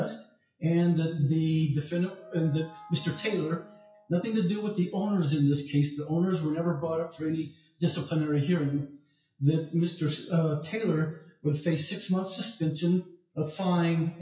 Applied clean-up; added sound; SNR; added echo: classical method WPE with log-MMSE.